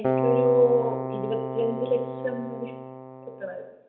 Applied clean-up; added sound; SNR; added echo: none; Keyboard (musical); 4 dB; reverberation time 0.8 s.